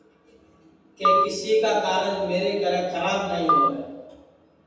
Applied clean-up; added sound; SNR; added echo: none; Telephone; 0 dB; reverberation time 1.1 s.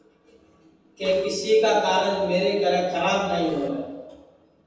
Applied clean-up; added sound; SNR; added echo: neural separator model SepFormer DNS4.